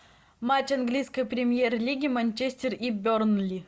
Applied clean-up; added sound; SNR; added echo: none; none; none; none.